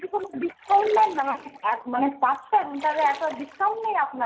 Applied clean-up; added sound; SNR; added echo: none; Splash, splatter; 18 dB; none.